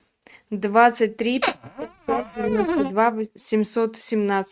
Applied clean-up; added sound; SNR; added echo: neural mask model RNNoise.